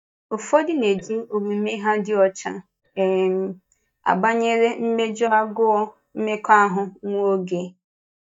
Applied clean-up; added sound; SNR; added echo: neural mask model DeepFilterNet 3.